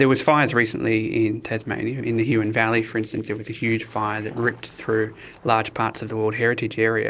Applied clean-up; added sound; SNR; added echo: neural separator model SepFormer DNS4.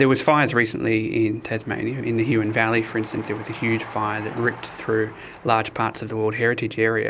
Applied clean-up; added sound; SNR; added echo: none; Train; 20 dB; none.